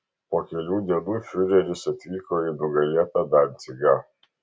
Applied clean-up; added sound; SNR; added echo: none; none; none; none.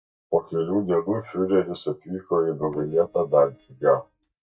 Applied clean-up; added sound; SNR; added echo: neural mask model DeepFilterNet 3.